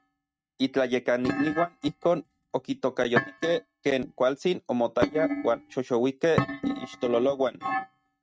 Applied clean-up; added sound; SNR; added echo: neural mask model RNNoise.